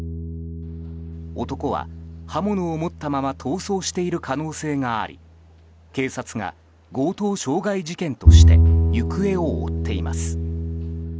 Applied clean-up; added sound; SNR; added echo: none; Bowed string instrument; -5 dB; none.